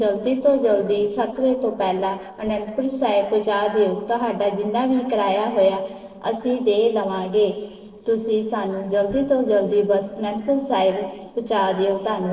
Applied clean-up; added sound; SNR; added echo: neural separator model SepFormer DNS4.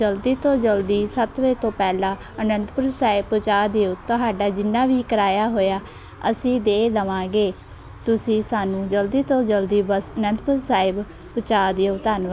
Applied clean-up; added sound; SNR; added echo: none; none; none; none.